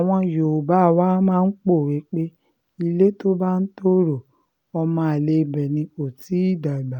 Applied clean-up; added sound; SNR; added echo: none; none; none; none.